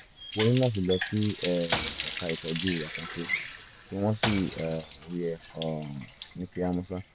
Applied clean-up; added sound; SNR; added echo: none; Water tap, faucet + Shatter / Crushing; 6 dB; none.